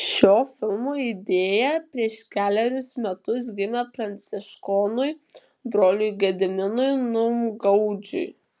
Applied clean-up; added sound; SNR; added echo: none; none; none; none.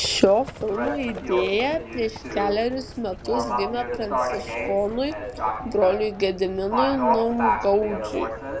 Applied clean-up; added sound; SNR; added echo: none; Livestock, farm animals, working animals; 4 dB; none.